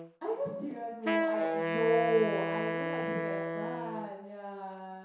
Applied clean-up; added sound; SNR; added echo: none; Wind instrument, woodwind instrument; 0 dB; reverberation time 0.7 s.